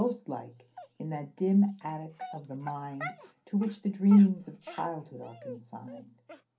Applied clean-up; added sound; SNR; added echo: none; Dog; 18 dB; reverberation time 0.3 s.